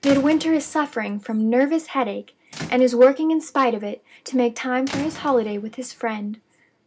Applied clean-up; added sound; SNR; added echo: none; Squeak / Rattle / Slam; 18 dB; reverberation time 0.3 s.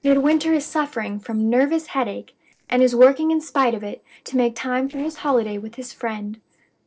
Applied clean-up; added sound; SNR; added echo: neural separator model SepFormer DNS4.